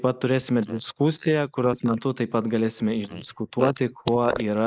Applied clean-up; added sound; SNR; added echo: neural mask model Resemble Enhance denoiser.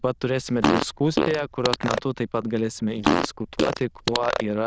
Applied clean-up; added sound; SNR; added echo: neural diffusion model UNIVERSE++.